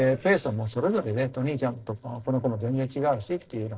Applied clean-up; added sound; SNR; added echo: neural separator model SepFormer DNS4.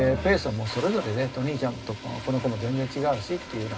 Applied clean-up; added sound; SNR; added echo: none; Toilet flush; 12 dB; reverberation time 0.2 s.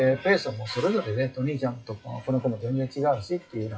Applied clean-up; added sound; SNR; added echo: classical method WPE with log-MMSE.